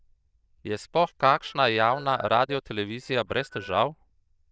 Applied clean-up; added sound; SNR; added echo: neural diffusion model UNIVERSE++.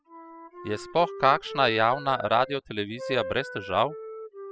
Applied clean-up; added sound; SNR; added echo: classical method spectral subtraction.